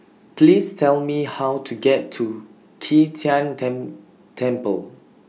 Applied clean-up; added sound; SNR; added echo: none; none; none; none.